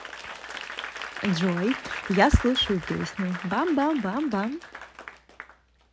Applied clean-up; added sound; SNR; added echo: none; Applause / Crowd; 11 dB; none.